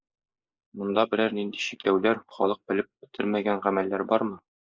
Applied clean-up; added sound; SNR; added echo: neural mask model Resemble Enhance denoiser.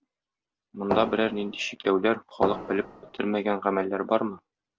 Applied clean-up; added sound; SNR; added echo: none; Fireworks; 6 dB; none.